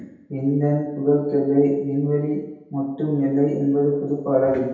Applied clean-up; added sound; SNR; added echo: none; none; none; reverberation time 0.8 s.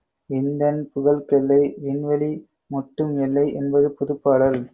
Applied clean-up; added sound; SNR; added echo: none; none; none; none.